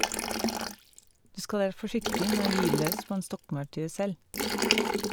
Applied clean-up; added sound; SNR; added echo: none; Liquid; -1 dB; none.